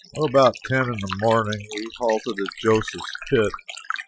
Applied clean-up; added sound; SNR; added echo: classical method Wiener filter.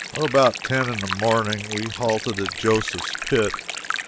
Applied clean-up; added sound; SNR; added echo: none; Stream; 7 dB; none.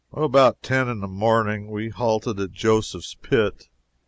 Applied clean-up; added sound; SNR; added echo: none; none; none; none.